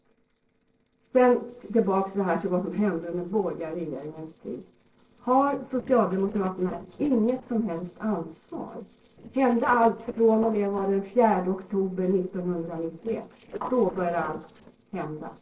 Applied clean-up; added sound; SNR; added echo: neural separator model SepFormer DNS4.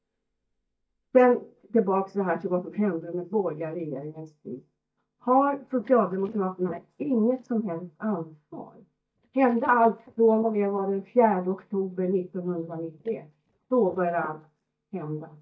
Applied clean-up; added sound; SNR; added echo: neural mask model DeepFilterNet 3.